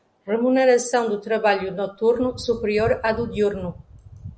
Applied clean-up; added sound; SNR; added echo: none; none; none; none.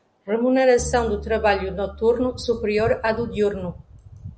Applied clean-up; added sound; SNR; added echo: none; Bowed string instrument; 15 dB; none.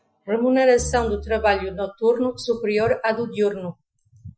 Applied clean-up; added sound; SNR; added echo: classical method Wiener filter.